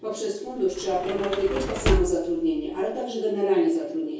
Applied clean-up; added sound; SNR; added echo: none; Sliding door / Slam; 5 dB; reverberation time 0.6 s.